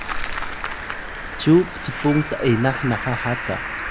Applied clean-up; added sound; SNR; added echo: none; Cricket; 6 dB; none.